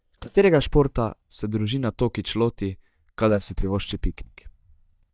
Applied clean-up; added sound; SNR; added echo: neural mask model DeepFilterNet 3.